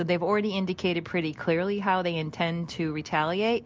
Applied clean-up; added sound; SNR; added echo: none; none; none; none.